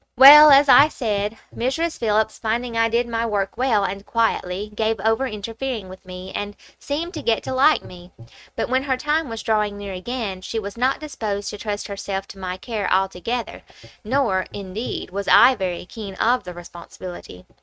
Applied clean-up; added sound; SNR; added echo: neural mask model RNNoise.